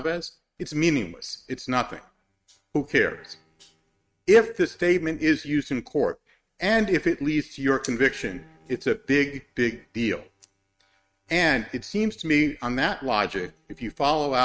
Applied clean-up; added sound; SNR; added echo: neural mask model RNNoise.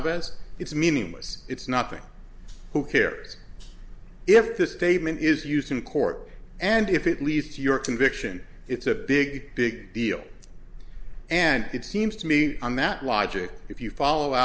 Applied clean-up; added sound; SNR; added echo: none; none; none; none.